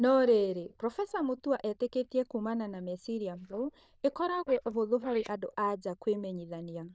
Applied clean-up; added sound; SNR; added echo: neural diffusion model UNIVERSE++.